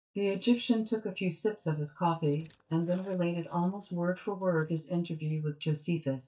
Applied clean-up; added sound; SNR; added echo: neural mask model DeepFilterNet 3.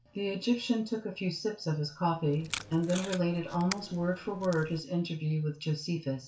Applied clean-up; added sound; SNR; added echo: none; Packing tape, duct tape; 12 dB; reverberation time 0.3 s.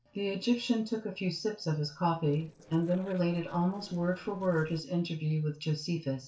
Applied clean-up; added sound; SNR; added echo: neural separator model SepFormer DNS4.